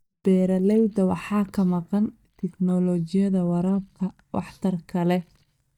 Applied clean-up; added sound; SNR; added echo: neural mask model DeepFilterNet 3.